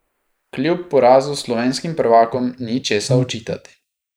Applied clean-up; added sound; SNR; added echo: neural mask model Resemble Enhance denoiser.